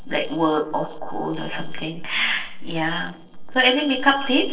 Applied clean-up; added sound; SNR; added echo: neural separator model SepFormer DNS4.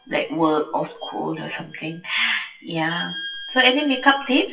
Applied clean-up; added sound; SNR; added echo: classical method WPE with log-MMSE.